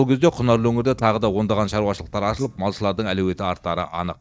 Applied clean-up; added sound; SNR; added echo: neural mask model DeepFilterNet 3.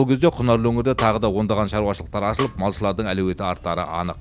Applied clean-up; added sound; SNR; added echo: none; Snare drum; 15 dB; none.